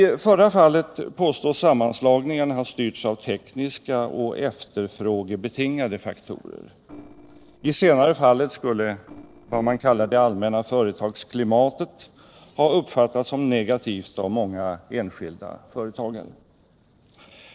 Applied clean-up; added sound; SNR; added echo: neural separator model SepFormer DNS4.